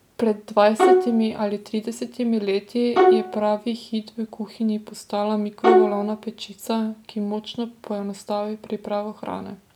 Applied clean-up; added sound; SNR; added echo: none; Bowed string instrument; -4 dB; none.